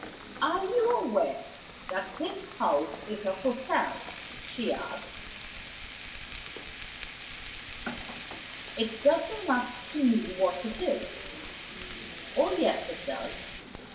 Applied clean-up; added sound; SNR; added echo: none; Frying (food); 7 dB; reverberation time 0.8 s.